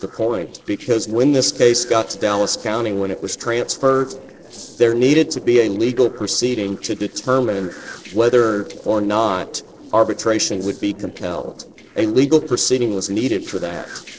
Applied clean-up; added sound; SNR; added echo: neural separator model SepFormer DNS4.